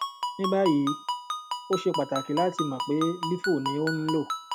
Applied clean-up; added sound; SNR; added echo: none; Ringtone; 5 dB; none.